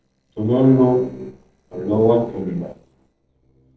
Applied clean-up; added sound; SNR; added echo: neural separator model SepFormer DNS4.